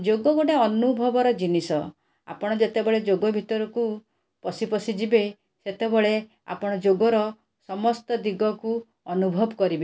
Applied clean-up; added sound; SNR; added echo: none; none; none; none.